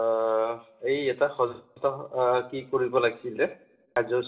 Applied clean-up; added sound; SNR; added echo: none; none; none; reverberation time 0.4 s.